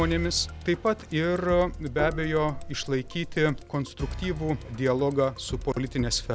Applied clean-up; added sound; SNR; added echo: none; Gong; 10 dB; none.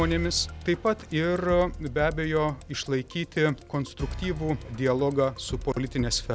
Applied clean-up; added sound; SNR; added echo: none; none; none; none.